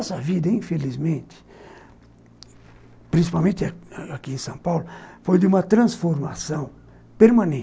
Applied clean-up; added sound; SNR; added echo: none; none; none; none.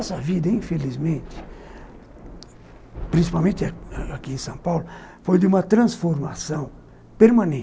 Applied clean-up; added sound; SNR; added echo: none; Thunder / Rain; 16 dB; none.